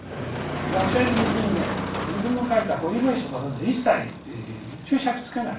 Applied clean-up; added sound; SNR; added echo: none; Motor vehicle (road); 4 dB; reverberation time 0.3 s.